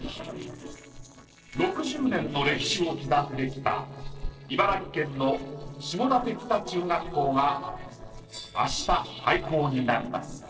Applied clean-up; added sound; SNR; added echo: neural separator model SepFormer DNS4.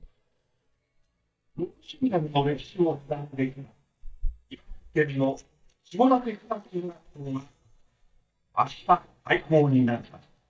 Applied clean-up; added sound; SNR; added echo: neural mask model DeepFilterNet 3.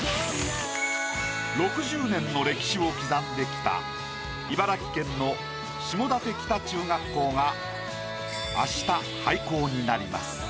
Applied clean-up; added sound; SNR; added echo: none; none; none; none.